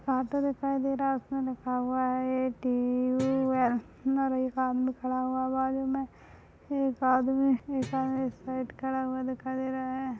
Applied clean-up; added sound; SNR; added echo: none; Guitar; 17 dB; none.